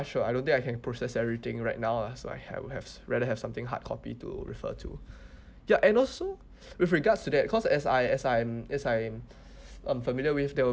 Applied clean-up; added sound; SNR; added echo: none; none; none; none.